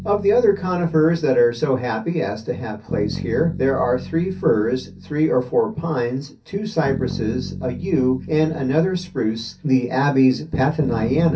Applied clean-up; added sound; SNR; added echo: none; Bass guitar; 12 dB; reverberation time 0.3 s.